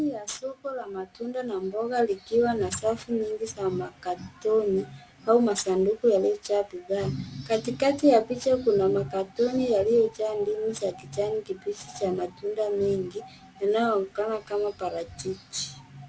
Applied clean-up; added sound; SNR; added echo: none; none; none; none.